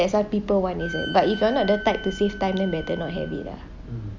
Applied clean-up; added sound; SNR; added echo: none; Wind instrument, woodwind instrument; 14 dB; none.